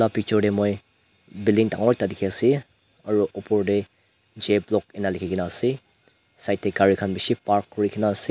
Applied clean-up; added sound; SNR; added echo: none; none; none; none.